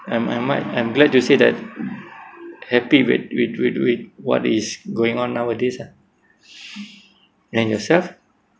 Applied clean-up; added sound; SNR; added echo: none; none; none; none.